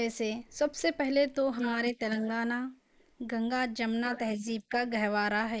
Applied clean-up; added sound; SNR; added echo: neural mask model Resemble Enhance denoiser.